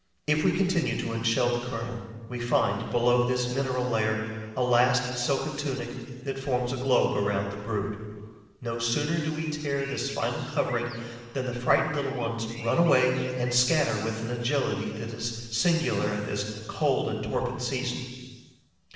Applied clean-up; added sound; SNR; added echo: neural separator model SepFormer DNS4.